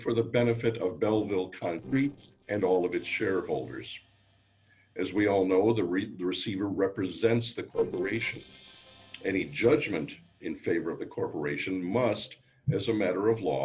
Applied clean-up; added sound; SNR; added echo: neural separator model SepFormer DNS4.